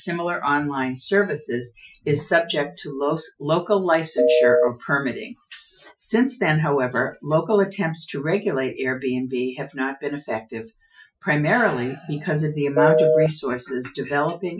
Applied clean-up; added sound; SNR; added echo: classical method Wiener filter.